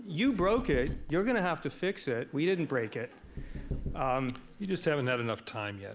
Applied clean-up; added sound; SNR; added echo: none; Knock / Wood; 11 dB; none.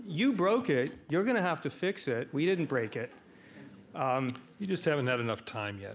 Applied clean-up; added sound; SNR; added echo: none; none; none; none.